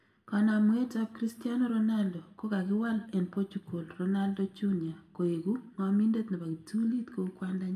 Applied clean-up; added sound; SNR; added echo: none; none; none; reverberation time 0.6 s.